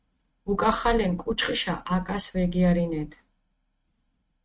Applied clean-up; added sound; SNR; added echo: neural mask model RNNoise.